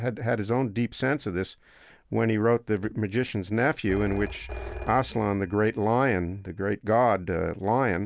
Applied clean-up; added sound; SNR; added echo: none; Telephone; 13 dB; none.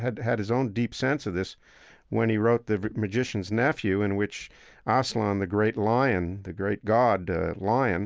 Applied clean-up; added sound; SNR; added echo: none; none; none; none.